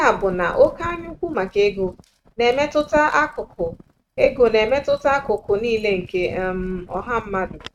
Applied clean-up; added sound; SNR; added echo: neural mask model RNNoise.